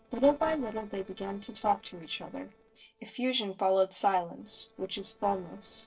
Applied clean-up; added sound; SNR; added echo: neural separator model SepFormer DNS4.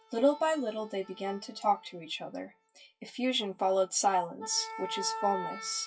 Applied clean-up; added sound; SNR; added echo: classical method WPE with log-MMSE.